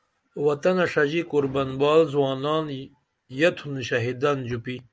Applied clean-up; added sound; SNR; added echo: none; none; none; none.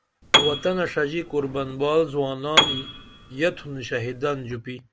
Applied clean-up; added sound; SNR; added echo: none; Piano; 1 dB; none.